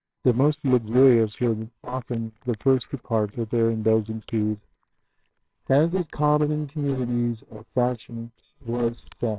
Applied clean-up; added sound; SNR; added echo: neural separator model SepFormer WHAMR!.